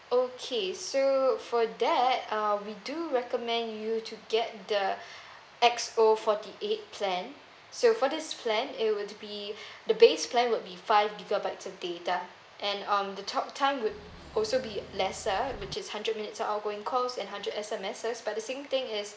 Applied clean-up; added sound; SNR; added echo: none; Engine / Mechanisms; 18 dB; none.